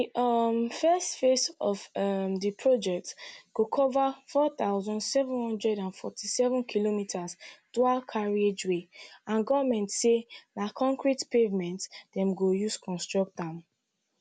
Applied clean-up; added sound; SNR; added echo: none; none; none; none.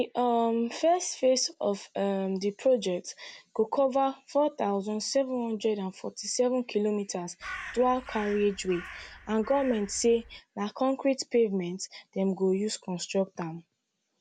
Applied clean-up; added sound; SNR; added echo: none; Crow; 15 dB; none.